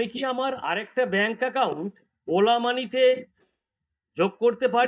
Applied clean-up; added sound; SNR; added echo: neural mask model DeepFilterNet 3.